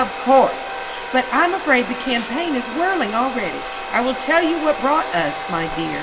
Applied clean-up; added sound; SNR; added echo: none; Domestic sounds, home sounds; 8 dB; reverberation time 1.3 s.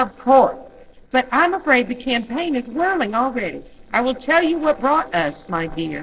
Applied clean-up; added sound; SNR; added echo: neural separator model SepFormer DNS4.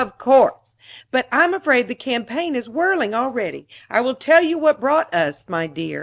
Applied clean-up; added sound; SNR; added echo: none; none; none; none.